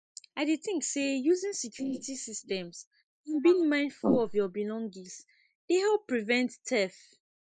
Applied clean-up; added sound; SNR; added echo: neural mask model Resemble Enhance denoiser.